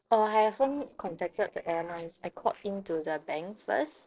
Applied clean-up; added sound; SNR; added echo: neural separator model SepFormer DNS4.